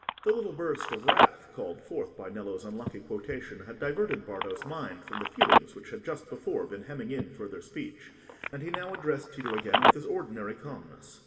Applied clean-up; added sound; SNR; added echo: none; Telephone; -3 dB; reverberation time 2.5 s.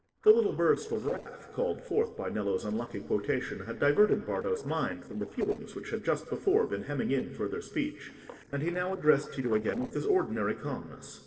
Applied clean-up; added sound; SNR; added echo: neural separator model SepFormer DNS4.